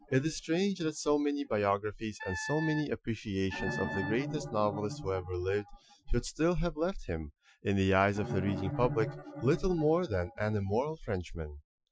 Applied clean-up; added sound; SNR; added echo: classical method Wiener filter.